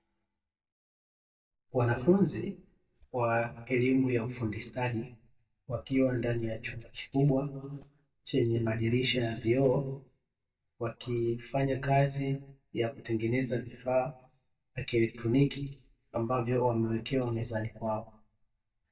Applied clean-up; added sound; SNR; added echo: neural mask model DeepFilterNet 3.